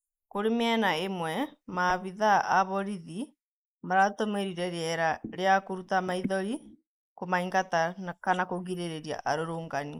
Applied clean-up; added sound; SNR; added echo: neural mask model Resemble Enhance denoiser.